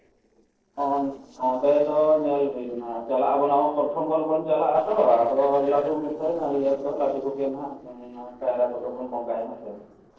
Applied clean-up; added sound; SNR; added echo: neural separator model SepFormer DNS4.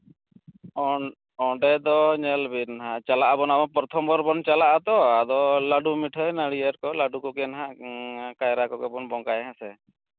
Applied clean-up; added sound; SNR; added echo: none; none; none; none.